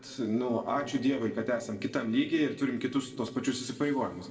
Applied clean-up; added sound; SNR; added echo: neural separator model SepFormer DNS4.